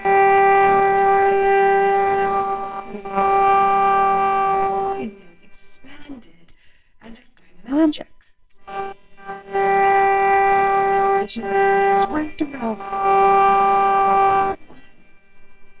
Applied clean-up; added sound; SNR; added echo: neural separator model SepFormer WHAMR!.